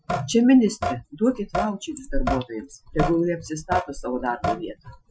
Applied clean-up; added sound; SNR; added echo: classical method Wiener filter.